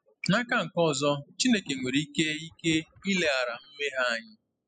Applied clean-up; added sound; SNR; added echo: classical method spectral subtraction.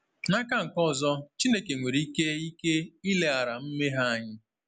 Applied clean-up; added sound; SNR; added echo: none; none; none; none.